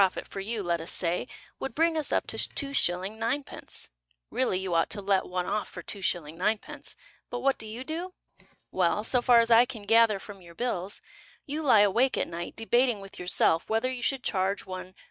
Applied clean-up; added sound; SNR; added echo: neural mask model RNNoise.